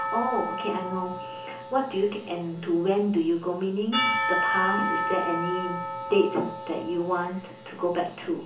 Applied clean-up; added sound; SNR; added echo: none; Church bell / Percussion; 4 dB; reverberation time 0.8 s.